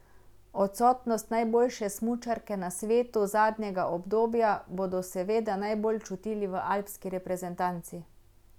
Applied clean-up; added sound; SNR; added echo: none; none; none; none.